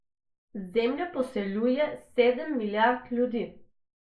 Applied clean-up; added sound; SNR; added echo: neural mask model Resemble Enhance denoiser.